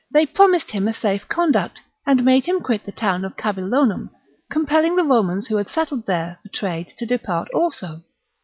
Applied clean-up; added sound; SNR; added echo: none; none; none; none.